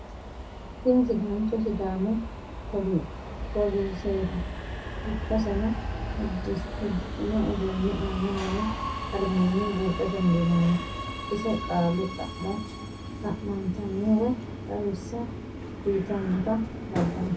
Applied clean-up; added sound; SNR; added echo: none; Subway, metro, underground; 6 dB; reverberation time 0.3 s.